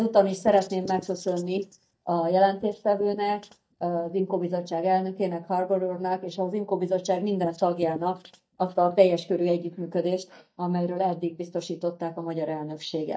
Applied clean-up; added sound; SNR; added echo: neural mask model DeepFilterNet 3.